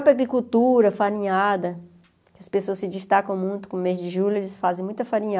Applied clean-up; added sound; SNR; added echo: none; none; none; none.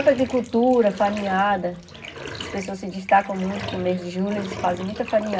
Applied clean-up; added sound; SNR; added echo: none; Bathtub (filling or washing); 13 dB; reverberation time 0.4 s.